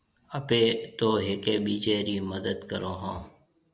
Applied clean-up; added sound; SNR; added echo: none; none; none; none.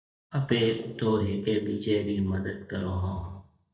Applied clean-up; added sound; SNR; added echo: neural mask model DeepFilterNet 3.